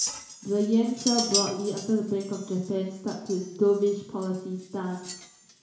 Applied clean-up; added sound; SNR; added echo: none; Chink, clink; 8 dB; reverberation time 0.7 s.